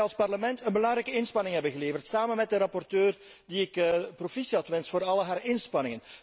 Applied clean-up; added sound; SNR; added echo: none; none; none; none.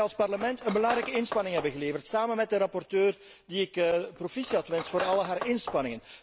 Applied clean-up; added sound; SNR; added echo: none; Cutlery, silverware; 11 dB; none.